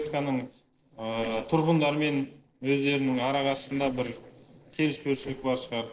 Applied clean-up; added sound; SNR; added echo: neural separator model SepFormer DNS4.